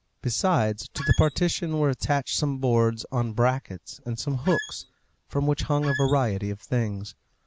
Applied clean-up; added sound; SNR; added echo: none; Squeak; 10 dB; none.